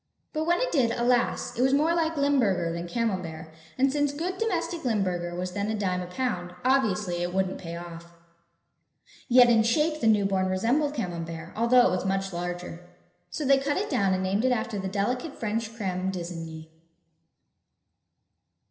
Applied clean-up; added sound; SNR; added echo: none; none; none; reverberation time 0.9 s.